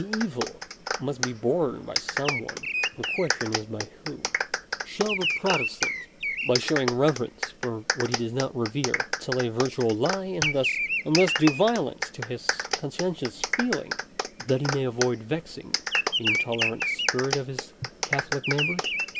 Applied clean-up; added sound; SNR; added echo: none; Bird vocalization, bird call, bird song + Clapping; 2 dB; none.